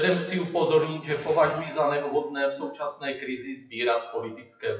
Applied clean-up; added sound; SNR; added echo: classical method WPE with log-MMSE.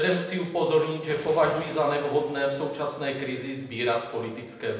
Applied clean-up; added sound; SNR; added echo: none; Thunder; 18 dB; reverberation time 0.9 s.